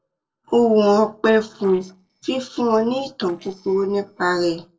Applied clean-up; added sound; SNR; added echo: neural separator model SepFormer DNS4.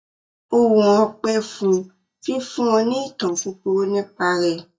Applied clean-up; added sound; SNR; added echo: neural mask model DeepFilterNet 3.